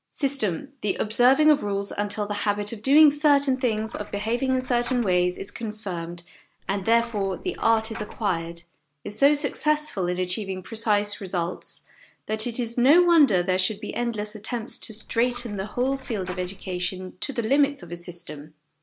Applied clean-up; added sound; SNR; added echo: none; Coin (dropping); 17 dB; none.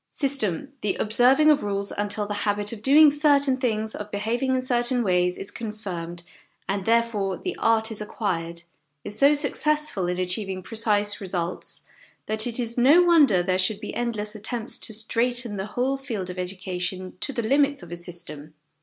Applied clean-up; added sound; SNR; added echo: none; none; none; none.